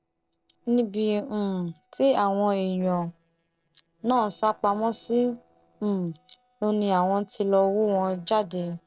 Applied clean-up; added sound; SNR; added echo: neural separator model SepFormer DNS4.